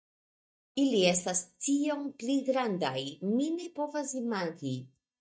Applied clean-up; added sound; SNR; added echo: neural mask model DeepFilterNet 3.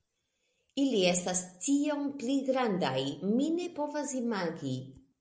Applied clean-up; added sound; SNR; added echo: none; none; none; none.